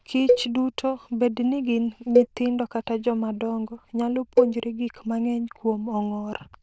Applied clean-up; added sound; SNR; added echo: neural diffusion model UNIVERSE++.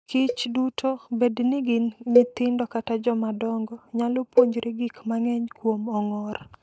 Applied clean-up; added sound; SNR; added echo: neural mask model DeepFilterNet 3.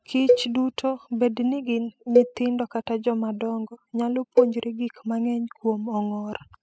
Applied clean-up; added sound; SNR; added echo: classical method spectral subtraction.